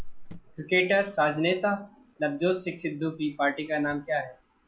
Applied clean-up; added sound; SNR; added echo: none; Cricket; 16 dB; none.